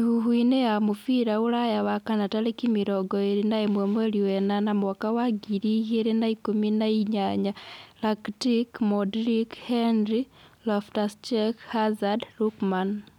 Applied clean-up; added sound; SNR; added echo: none; none; none; none.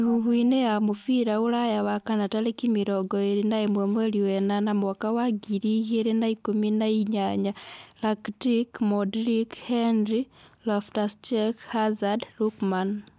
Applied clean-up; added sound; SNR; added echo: neural mask model DeepFilterNet 3.